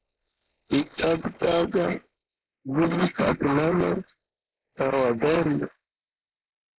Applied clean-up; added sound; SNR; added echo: neural mask model Resemble Enhance denoiser.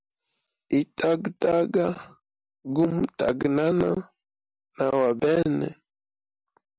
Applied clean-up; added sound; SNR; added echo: none; none; none; none.